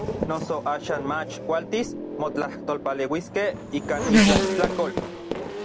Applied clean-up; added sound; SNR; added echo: none; Race car, auto racing / Accelerating, revving, vroom; -2 dB; none.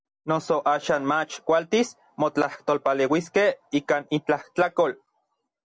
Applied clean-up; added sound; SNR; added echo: none; none; none; none.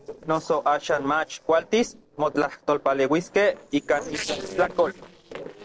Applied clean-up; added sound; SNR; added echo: neural separator model SepFormer DNS4.